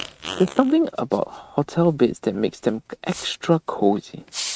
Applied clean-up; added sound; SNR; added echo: neural mask model RNNoise.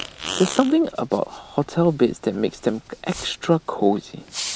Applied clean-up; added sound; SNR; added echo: none; Fart; 13 dB; none.